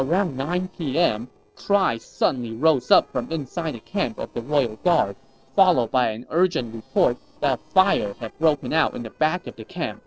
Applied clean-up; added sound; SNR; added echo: neural separator model SepFormer DNS4.